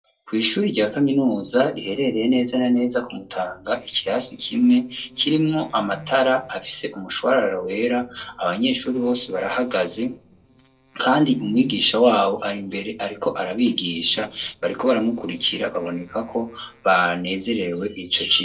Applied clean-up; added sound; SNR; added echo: neural separator model SepFormer DNS4.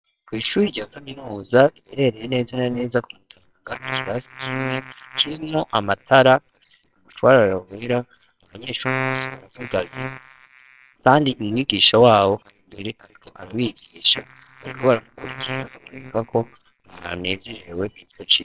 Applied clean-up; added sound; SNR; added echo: neural separator model SepFormer WHAMR!.